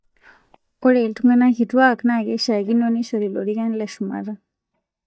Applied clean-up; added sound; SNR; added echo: neural mask model DeepFilterNet 3.